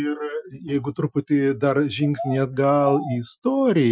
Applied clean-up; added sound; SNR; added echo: classical method Wiener filter.